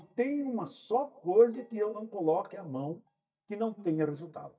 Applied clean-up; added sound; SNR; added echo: neural mask model DeepFilterNet 3.